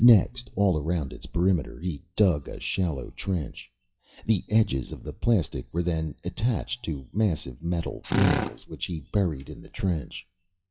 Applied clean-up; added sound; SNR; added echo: classical method WPE with log-MMSE.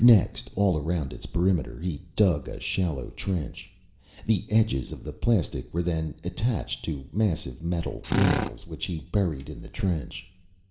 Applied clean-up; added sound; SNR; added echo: none; Drill; 1 dB; reverberation time 0.6 s.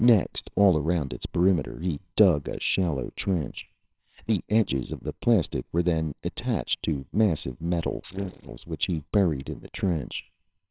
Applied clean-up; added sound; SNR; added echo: neural separator model SepFormer WHAMR!.